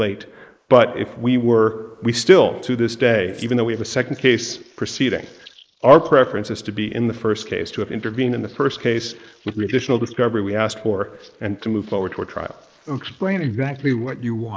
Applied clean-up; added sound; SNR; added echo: neural mask model Resemble Enhance denoiser.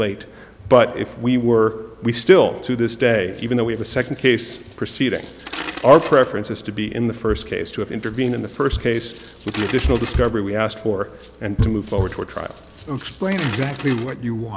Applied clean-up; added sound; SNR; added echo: none; Coin (dropping); 14 dB; none.